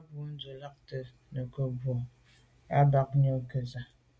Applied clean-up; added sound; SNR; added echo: none; none; none; none.